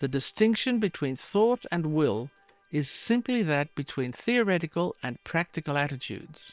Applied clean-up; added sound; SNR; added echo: neural separator model SepFormer WHAM!.